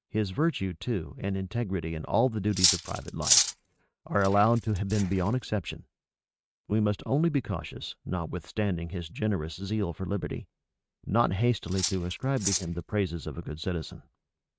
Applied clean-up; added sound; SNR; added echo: neural mask model RNNoise.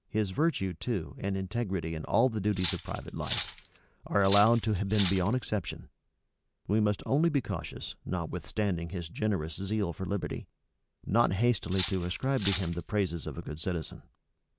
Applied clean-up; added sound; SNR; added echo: none; Cutlery, silverware; -2 dB; none.